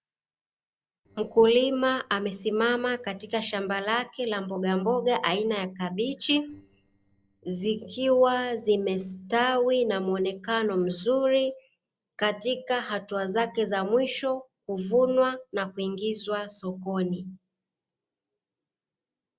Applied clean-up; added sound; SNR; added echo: neural separator model SepFormer DNS4.